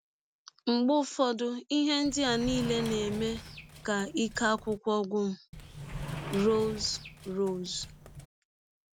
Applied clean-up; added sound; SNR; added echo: none; Sliding door; 11 dB; none.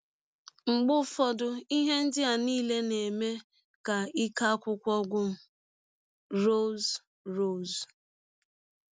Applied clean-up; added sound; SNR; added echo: none; none; none; none.